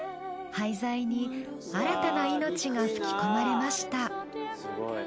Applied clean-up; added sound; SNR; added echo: none; none; none; none.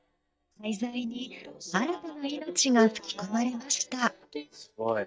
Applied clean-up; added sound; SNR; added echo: neural mask model DeepFilterNet 3.